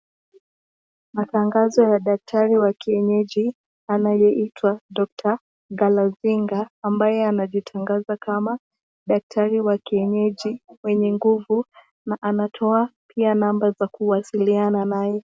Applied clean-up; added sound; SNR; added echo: none; none; none; none.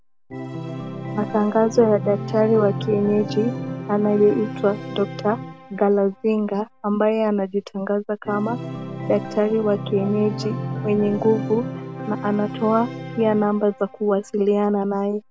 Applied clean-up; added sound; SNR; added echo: none; Organ; 10 dB; none.